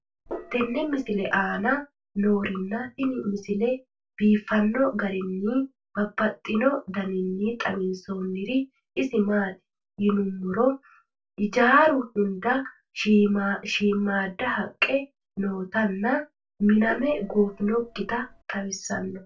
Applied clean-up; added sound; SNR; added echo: neural separator model SepFormer DNS4.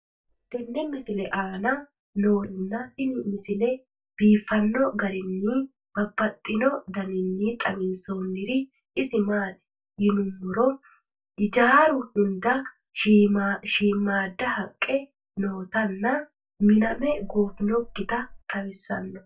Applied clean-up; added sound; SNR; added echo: neural mask model DeepFilterNet 3.